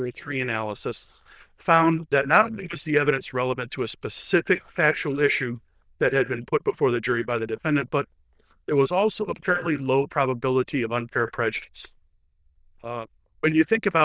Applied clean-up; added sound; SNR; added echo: neural diffusion model UNIVERSE++.